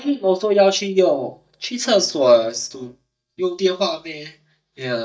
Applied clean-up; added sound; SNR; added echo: neural mask model DeepFilterNet 3.